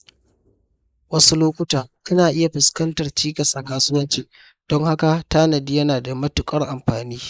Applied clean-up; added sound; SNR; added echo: neural mask model Resemble Enhance denoiser.